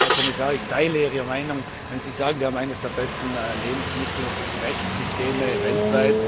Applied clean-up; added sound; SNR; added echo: none; Engine starting; 0 dB; none.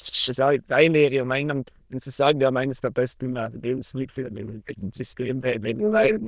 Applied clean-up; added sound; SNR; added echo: neural diffusion model UNIVERSE++.